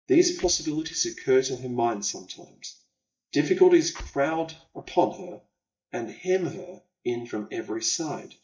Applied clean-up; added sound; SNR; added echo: neural mask model DeepFilterNet 3.